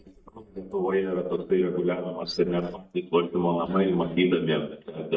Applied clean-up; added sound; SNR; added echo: neural mask model DeepFilterNet 3.